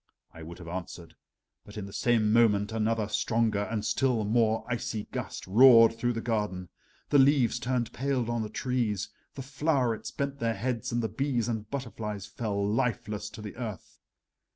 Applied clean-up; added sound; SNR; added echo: none; none; none; none.